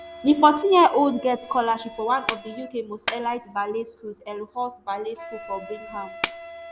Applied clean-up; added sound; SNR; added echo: none; Clapping + Wind instrument, woodwind instrument; 13 dB; none.